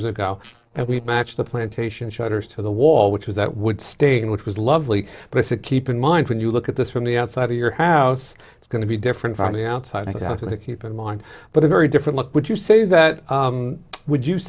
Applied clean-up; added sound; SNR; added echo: neural separator model SepFormer DNS4.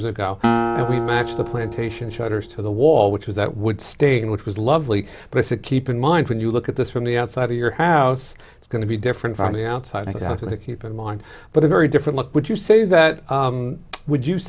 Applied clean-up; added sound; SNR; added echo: none; Acoustic guitar; 6 dB; none.